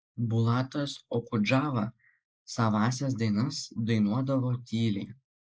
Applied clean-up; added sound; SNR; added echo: neural mask model Resemble Enhance denoiser.